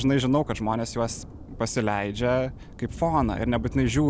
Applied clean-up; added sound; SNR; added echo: none; Thunder; 12 dB; none.